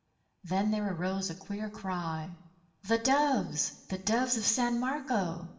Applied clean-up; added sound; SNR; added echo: none; none; none; reverberation time 0.8 s.